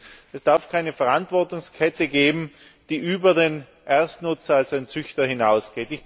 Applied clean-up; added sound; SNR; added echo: none; none; none; none.